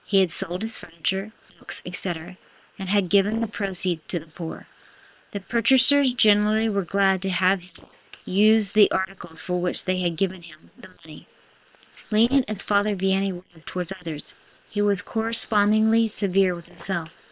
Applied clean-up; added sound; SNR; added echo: neural separator model SepFormer WHAM!.